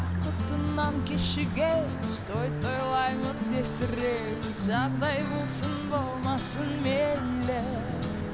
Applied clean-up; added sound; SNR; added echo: none; Stream; 14 dB; none.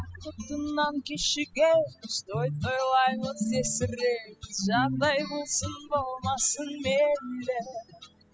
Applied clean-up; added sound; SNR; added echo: classical method spectral subtraction.